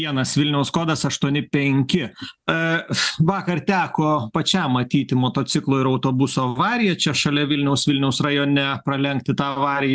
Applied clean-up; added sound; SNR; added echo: none; none; none; none.